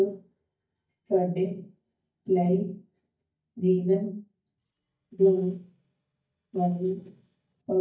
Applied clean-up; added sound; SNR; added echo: neural mask model DeepFilterNet 3.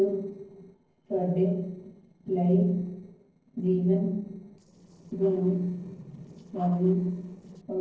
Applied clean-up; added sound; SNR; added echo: neural separator model SepFormer DNS4.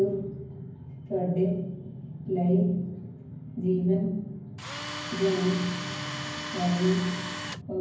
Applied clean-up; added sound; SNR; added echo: none; Tools; 7 dB; reverberation time 0.9 s.